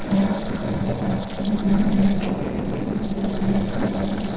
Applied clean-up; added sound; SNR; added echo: neural separator model SepFormer DNS4.